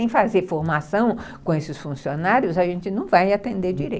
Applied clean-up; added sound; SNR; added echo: none; Buzz; 20 dB; none.